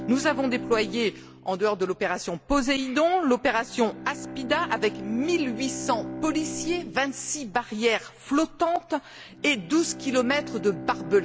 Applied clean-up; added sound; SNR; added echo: none; Bowed string instrument; 12 dB; none.